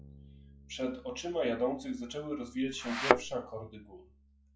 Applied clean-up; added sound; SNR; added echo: classical method log-MMSE.